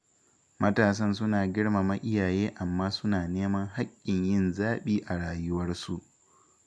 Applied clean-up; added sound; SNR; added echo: none; none; none; none.